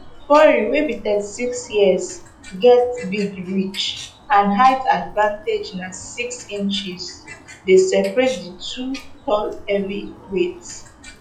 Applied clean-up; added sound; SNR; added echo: classical method log-MMSE.